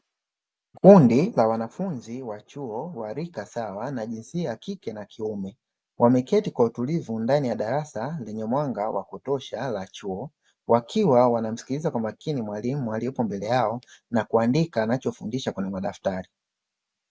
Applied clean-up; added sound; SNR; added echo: none; none; none; none.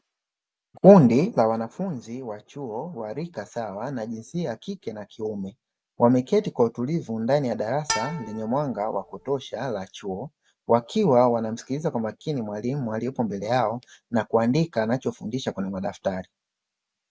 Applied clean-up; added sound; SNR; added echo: none; Bowed string instrument; 9 dB; none.